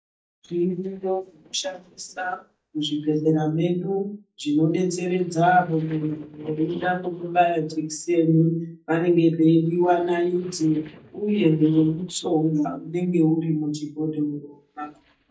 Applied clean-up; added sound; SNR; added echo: neural mask model DeepFilterNet 3.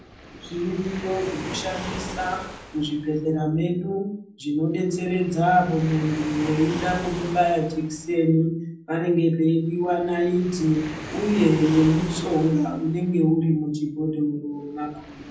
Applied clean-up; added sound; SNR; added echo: none; Waves, surf; 14 dB; reverberation time 0.6 s.